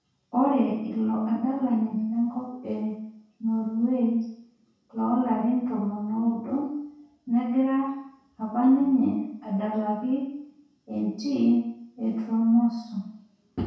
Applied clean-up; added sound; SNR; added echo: none; none; none; reverberation time 0.6 s.